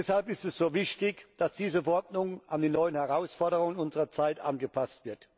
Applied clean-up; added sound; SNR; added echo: none; none; none; none.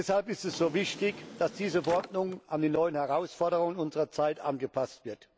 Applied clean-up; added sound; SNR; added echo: none; Drawer open or close; 16 dB; none.